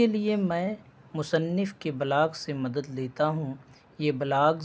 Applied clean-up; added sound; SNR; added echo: none; none; none; none.